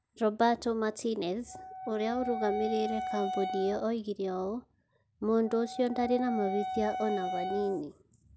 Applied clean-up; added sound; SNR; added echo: none; Wind instrument, woodwind instrument; 7 dB; none.